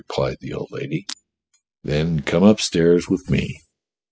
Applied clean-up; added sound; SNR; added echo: classical method spectral subtraction.